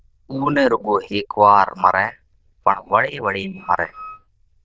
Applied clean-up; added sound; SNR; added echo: neural diffusion model UNIVERSE++.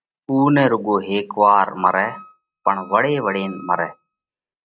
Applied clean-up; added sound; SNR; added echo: neural mask model RNNoise.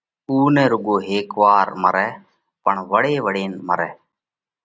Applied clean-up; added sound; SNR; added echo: none; none; none; none.